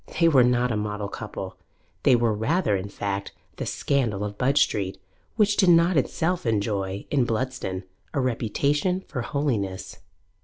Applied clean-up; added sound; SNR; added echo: none; none; none; none.